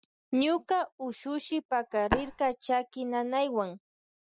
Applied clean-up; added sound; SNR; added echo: classical method Wiener filter.